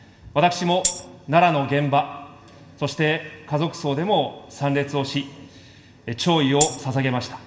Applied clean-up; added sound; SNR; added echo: none; Tambourine; 2 dB; reverberation time 0.3 s.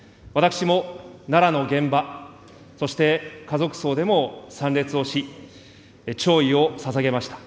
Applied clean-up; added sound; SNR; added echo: none; none; none; none.